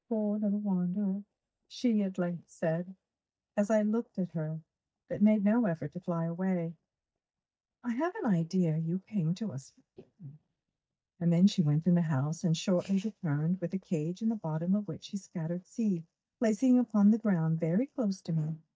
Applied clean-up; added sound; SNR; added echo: neural mask model DeepFilterNet 3.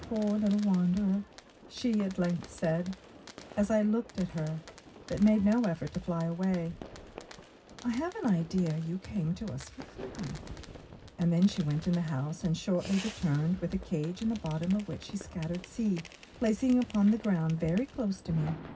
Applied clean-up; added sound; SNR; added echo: none; Fireworks; 17 dB; reverberation time 0.4 s.